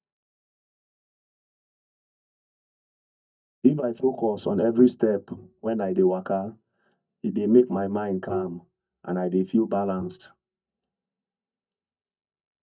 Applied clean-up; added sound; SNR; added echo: neural mask model DeepFilterNet 3.